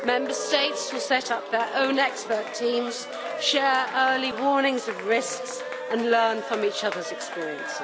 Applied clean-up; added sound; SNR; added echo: none; Cheering; 8 dB; none.